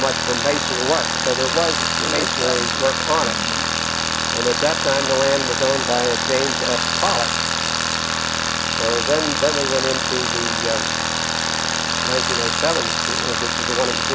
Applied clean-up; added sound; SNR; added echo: none; Tools; -3 dB; none.